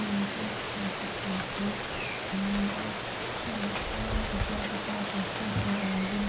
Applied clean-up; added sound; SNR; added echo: none; Rain; -1 dB; reverberation time 0.4 s.